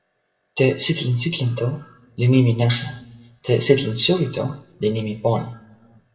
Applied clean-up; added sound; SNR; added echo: none; none; none; reverberation time 0.6 s.